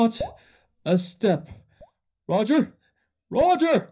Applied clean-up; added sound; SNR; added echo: neural mask model DeepFilterNet 3.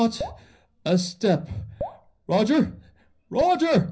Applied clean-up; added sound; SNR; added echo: none; Drip; 15 dB; reverberation time 0.5 s.